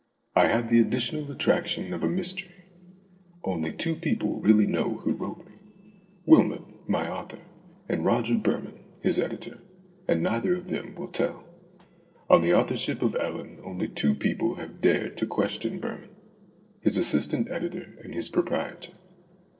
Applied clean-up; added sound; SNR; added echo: neural separator model SepFormer DNS4.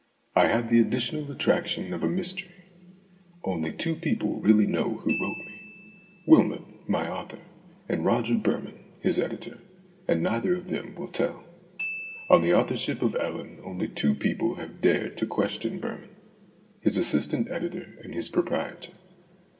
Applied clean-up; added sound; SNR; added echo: none; Glockenspiel; 15 dB; reverberation time 2.4 s.